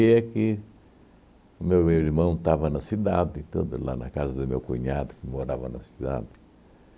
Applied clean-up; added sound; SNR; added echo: none; none; none; none.